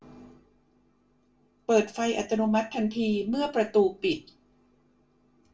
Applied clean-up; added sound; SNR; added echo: none; none; none; reverberation time 0.2 s.